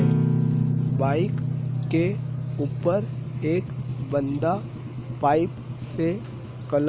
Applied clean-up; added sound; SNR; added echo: none; Guitar; 0 dB; none.